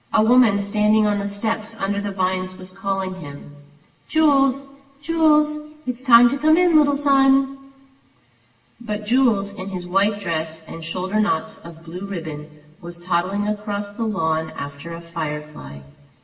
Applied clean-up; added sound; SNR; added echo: none; none; none; reverberation time 0.9 s.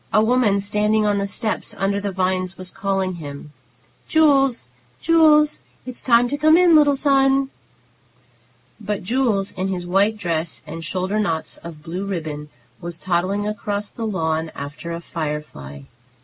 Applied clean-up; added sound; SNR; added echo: none; none; none; none.